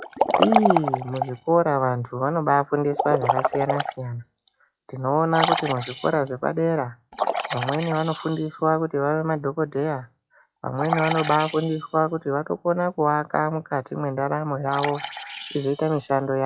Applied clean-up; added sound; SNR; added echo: classical method log-MMSE.